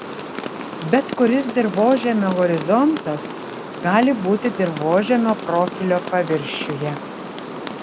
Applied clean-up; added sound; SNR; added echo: none; Rain; 9 dB; none.